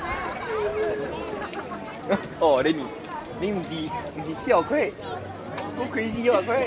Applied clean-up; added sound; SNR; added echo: none; Crowd; 5 dB; none.